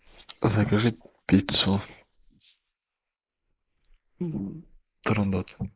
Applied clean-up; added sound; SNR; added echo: neural mask model Resemble Enhance denoiser.